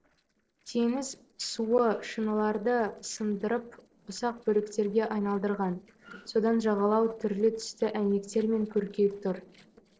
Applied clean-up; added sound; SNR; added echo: neural separator model SepFormer DNS4.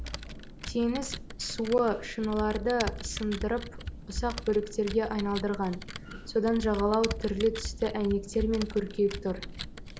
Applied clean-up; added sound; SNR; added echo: none; Computer keyboard; 9 dB; none.